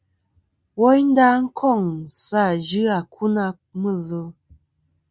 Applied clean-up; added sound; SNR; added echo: none; none; none; none.